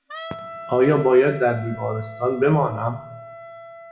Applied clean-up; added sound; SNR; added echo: none; Wind instrument, woodwind instrument; 15 dB; reverberation time 0.6 s.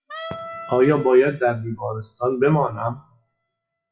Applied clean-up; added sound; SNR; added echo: classical method WPE with log-MMSE.